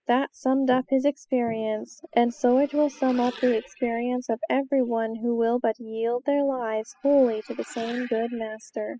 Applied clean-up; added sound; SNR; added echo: classical method spectral subtraction.